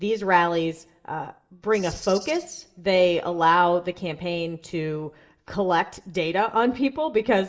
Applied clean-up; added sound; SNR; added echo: neural mask model DeepFilterNet 3.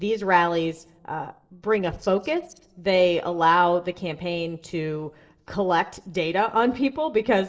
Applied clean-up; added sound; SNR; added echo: neural separator model SepFormer DNS4.